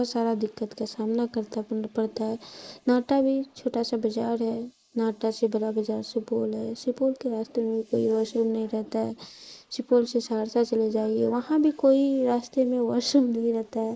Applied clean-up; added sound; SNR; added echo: neural mask model Resemble Enhance denoiser.